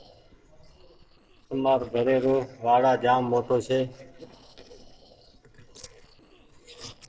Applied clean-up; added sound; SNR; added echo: neural separator model SepFormer DNS4.